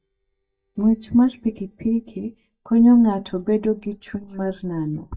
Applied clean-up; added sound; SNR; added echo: neural mask model DeepFilterNet 3.